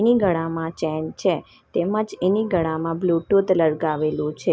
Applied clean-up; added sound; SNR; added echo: none; none; none; none.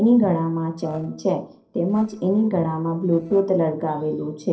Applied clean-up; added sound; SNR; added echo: neural separator model SepFormer DNS4.